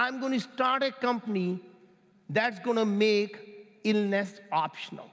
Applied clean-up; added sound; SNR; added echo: none; none; none; none.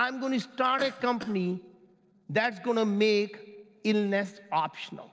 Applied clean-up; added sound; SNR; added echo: neural separator model SepFormer DNS4.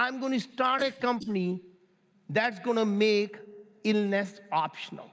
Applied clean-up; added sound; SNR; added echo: neural mask model Resemble Enhance denoiser.